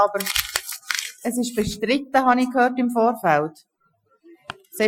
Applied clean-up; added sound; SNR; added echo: classical method Wiener filter.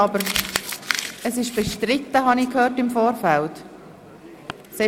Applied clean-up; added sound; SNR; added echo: none; Crumpling, crinkling; 10 dB; none.